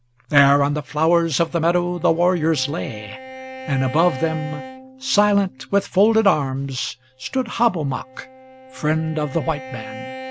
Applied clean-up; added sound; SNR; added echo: none; Bowed string instrument; 16 dB; none.